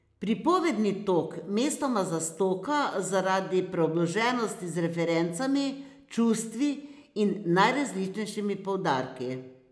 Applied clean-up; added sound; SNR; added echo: none; none; none; none.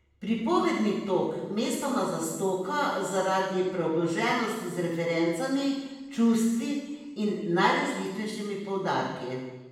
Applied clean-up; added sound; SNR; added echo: none; none; none; reverberation time 1.0 s.